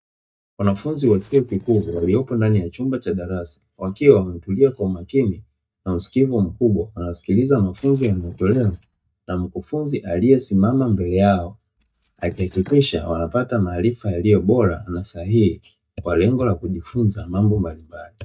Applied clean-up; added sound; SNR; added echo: neural mask model DeepFilterNet 3.